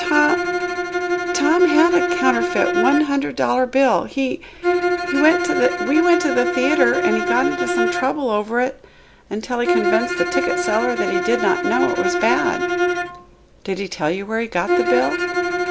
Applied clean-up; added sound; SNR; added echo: none; Bowed string instrument; 1 dB; none.